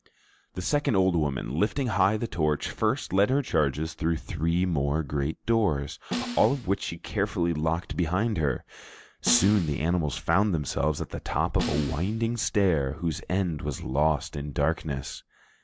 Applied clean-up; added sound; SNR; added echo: none; Snare drum; 10 dB; none.